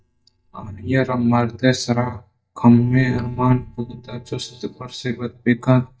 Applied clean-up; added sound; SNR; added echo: neural mask model DeepFilterNet 3.